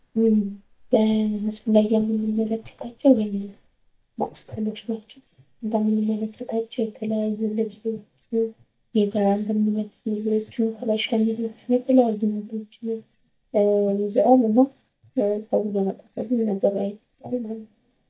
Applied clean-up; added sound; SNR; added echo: neural mask model DeepFilterNet 3.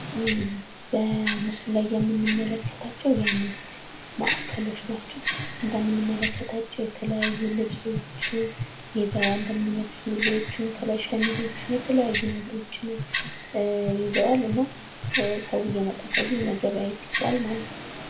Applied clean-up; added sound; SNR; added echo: none; Tick-tock; -3 dB; reverberation time 0.3 s.